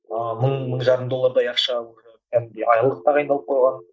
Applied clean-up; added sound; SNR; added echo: neural mask model DeepFilterNet 3.